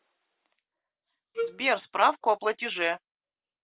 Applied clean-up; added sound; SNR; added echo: none; Wind instrument, woodwind instrument; 4 dB; none.